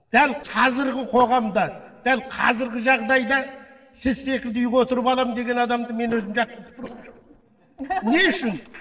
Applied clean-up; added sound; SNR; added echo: neural separator model SepFormer DNS4.